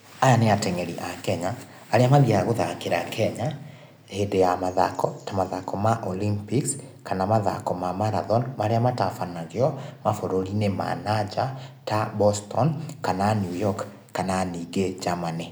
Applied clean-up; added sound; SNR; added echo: none; none; none; none.